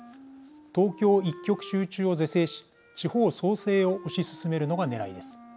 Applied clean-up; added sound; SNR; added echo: none; Wind instrument, woodwind instrument; 19 dB; none.